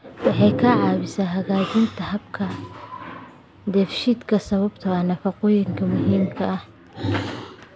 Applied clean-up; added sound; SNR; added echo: none; none; none; none.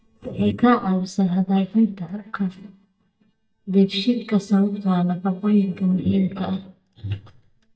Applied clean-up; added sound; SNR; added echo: neural mask model DeepFilterNet 3.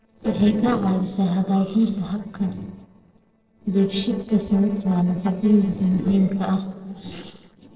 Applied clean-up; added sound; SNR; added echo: neural separator model SepFormer DNS4.